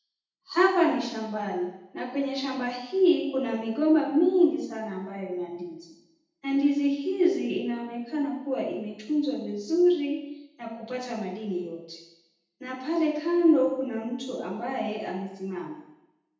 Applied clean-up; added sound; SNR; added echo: none; none; none; reverberation time 0.8 s.